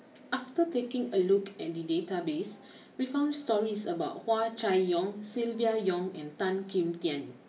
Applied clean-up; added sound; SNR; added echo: none; none; none; none.